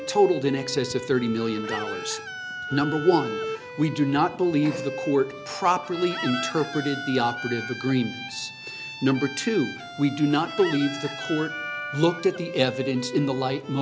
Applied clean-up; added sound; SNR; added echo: none; Chicken, rooster + Bowed string instrument; 9 dB; none.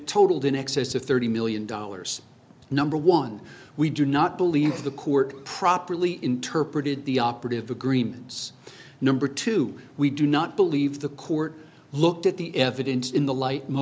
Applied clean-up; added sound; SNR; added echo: none; none; none; none.